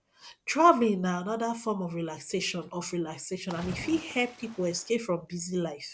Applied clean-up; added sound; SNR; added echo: none; Splash, splatter; 15 dB; none.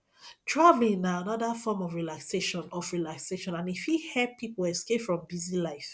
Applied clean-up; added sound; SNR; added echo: none; none; none; none.